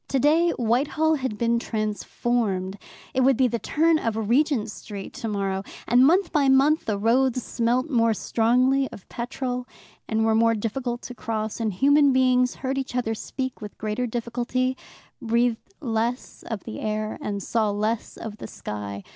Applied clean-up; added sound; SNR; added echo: none; none; none; none.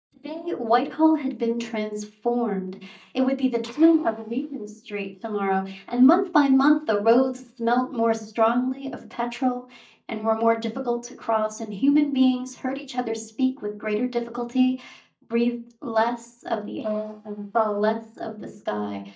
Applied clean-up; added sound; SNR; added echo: neural mask model DeepFilterNet 3.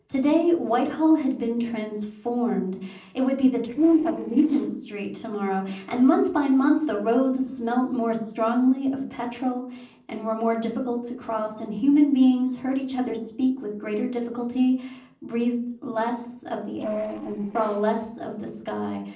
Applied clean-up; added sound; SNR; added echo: neural separator model SepFormer DNS4.